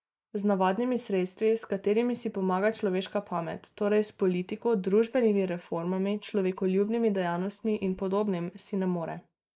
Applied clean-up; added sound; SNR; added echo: neural mask model Resemble Enhance denoiser.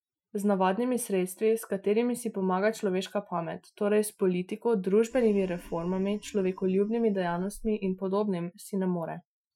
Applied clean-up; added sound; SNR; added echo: classical method Wiener filter.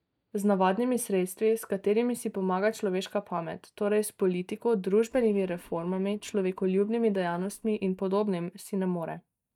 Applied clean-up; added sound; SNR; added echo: neural mask model DeepFilterNet 3.